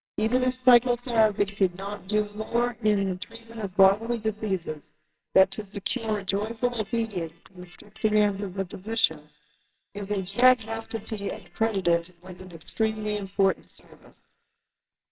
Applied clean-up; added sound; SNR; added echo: neural separator model SepFormer WHAMR!.